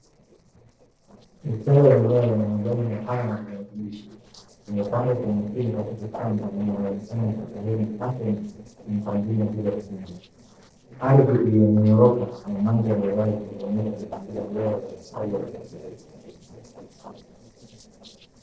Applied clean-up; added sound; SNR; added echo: neural separator model SepFormer DNS4.